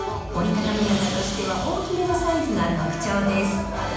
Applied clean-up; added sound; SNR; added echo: none; none; none; reverberation time 1.0 s.